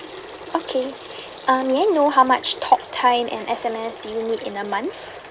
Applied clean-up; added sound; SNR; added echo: none; Liquid; 18 dB; none.